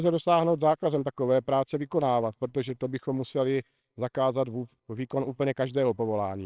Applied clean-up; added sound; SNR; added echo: neural separator model SepFormer WHAMR!.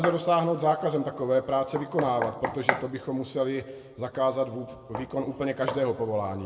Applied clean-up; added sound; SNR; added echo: none; Knock; 9 dB; reverberation time 1.2 s.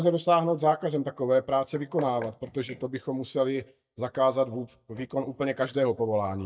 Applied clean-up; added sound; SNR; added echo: neural mask model DeepFilterNet 3.